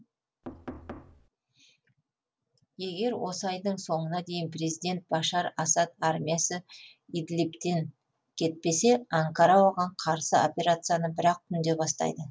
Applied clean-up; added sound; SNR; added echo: none; Knock; 14 dB; none.